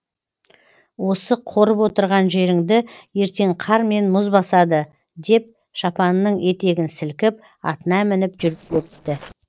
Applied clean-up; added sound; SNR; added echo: neural separator model SepFormer DNS4.